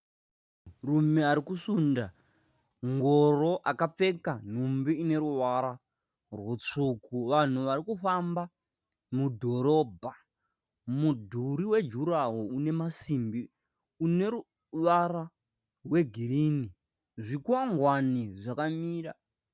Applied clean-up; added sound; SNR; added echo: none; none; none; none.